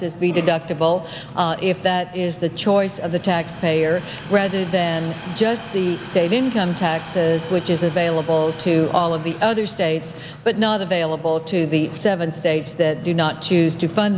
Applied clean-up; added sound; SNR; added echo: none; Train; 20 dB; none.